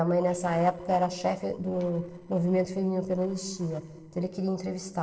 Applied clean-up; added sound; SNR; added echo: neural separator model SepFormer DNS4.